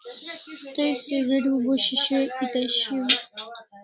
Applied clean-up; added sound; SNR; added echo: none; none; none; none.